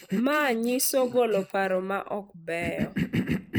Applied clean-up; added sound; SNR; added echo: neural mask model Resemble Enhance denoiser.